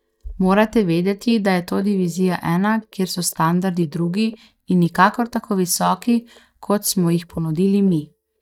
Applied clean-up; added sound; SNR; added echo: neural mask model DeepFilterNet 3.